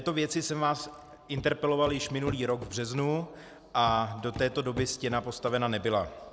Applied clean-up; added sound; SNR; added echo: none; Walk, footsteps; 12 dB; none.